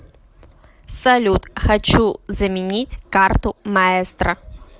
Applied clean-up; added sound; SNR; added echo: none; none; none; none.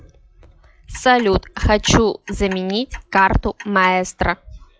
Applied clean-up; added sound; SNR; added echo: classical method log-MMSE.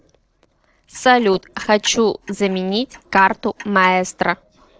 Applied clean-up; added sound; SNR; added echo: neural separator model SepFormer DNS4.